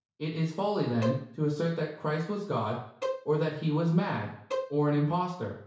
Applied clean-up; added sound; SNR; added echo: none; Bowed string instrument; 9 dB; reverberation time 0.6 s.